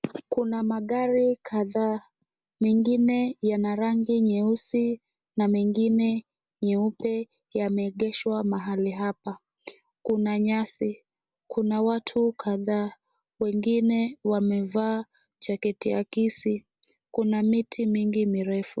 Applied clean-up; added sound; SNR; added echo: none; none; none; none.